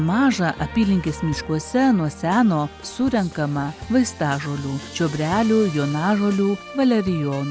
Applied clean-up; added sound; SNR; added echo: none; none; none; none.